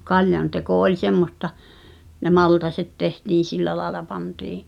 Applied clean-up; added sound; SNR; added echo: none; none; none; none.